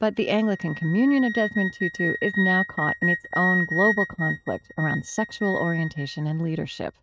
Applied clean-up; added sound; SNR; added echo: neural mask model RNNoise.